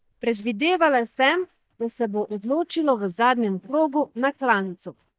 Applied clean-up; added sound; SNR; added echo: neural mask model DeepFilterNet 3.